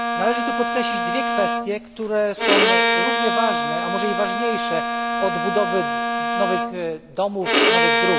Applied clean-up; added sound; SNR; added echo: none; Bowed string instrument; -4 dB; none.